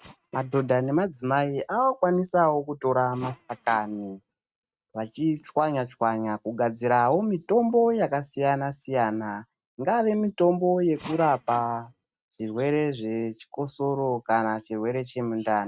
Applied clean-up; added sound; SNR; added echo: neural mask model RNNoise.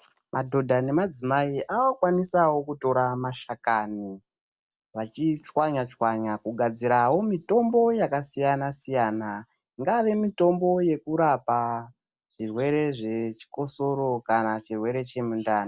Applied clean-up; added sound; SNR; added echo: none; none; none; none.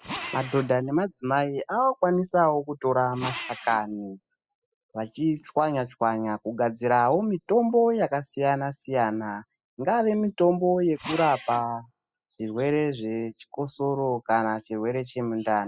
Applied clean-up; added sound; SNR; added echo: classical method spectral subtraction.